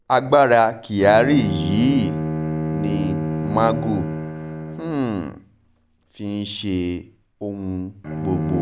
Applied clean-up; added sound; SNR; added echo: none; Bowed string instrument; 6 dB; none.